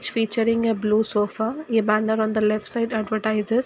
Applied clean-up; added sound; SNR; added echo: none; none; none; none.